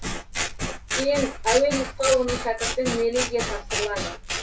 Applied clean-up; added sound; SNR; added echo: none; Scissors; 4 dB; reverberation time 0.2 s.